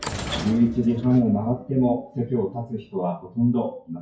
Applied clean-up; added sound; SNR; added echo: classical method WPE with log-MMSE.